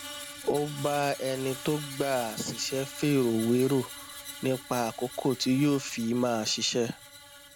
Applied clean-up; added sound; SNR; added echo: none; Screech; 14 dB; none.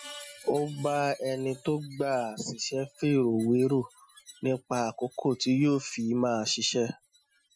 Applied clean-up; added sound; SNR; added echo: classical method Wiener filter.